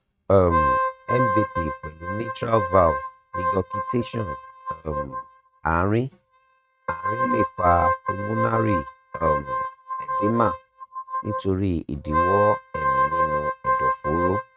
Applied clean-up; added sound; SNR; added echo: neural mask model RNNoise.